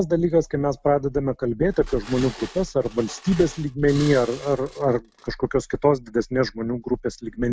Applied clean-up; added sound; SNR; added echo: none; Glass; 18 dB; none.